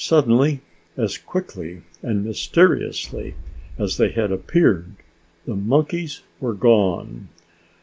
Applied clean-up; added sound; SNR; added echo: none; Boom; 16 dB; none.